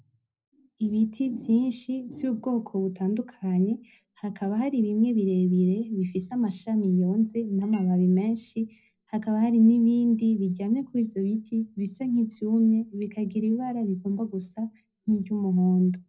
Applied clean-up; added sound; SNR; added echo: neural separator model SepFormer DNS4.